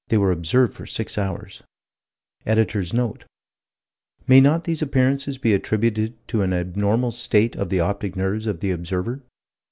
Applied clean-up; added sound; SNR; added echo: none; none; none; none.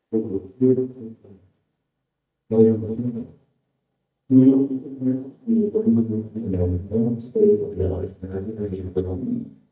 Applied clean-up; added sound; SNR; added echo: neural mask model DeepFilterNet 3.